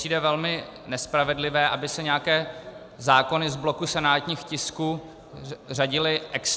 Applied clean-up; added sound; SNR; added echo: none; none; none; none.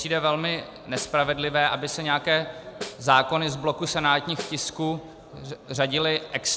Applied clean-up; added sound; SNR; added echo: none; Snare drum; 17 dB; none.